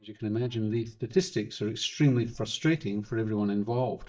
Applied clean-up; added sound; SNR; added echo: neural mask model DeepFilterNet 3.